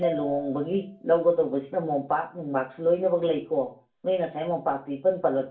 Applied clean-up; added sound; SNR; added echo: none; Marimba, xylophone; 14 dB; reverberation time 0.3 s.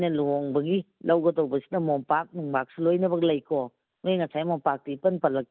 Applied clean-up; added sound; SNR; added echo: none; none; none; none.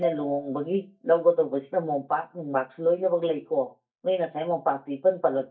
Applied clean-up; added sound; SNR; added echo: neural mask model DeepFilterNet 3.